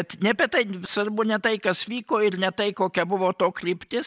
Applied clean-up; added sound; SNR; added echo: none; none; none; none.